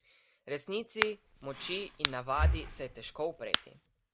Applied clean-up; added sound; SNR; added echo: none; Crack + Breathing; -5 dB; none.